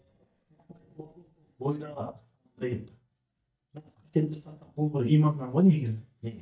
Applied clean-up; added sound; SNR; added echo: neural mask model DeepFilterNet 3.